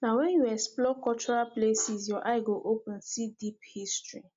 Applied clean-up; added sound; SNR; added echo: none; none; none; none.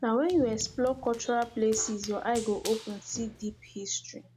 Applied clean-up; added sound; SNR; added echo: none; Run; 17 dB; none.